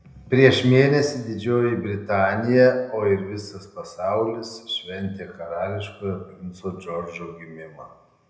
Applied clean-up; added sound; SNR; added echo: none; none; none; reverberation time 0.7 s.